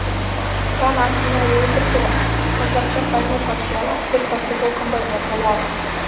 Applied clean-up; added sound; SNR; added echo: none; Rain; -2 dB; reverberation time 0.7 s.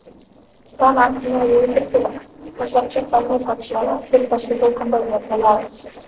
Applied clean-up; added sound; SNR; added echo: neural separator model SepFormer DNS4.